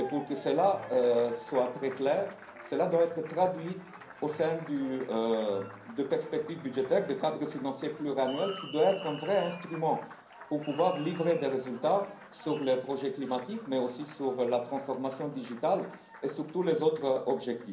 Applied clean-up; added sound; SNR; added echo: none; Applause; 17 dB; reverberation time 0.6 s.